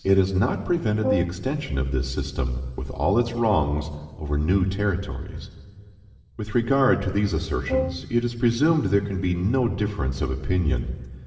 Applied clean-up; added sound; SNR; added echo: none; Brass instrument; 8 dB; reverberation time 2.9 s.